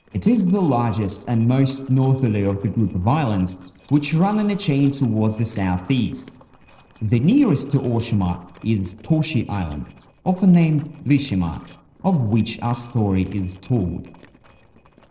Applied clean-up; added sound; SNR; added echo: neural separator model SepFormer DNS4.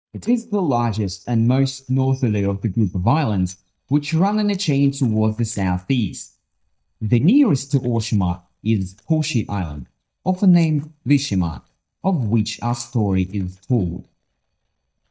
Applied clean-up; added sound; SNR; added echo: neural mask model DeepFilterNet 3.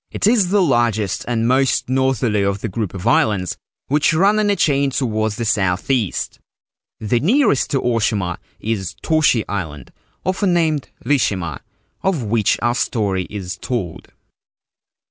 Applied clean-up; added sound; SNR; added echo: none; none; none; none.